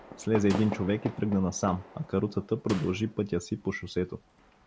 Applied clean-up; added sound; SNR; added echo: none; Fireworks + Slam; 13 dB; none.